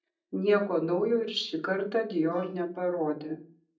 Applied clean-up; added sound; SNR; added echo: neural mask model DeepFilterNet 3.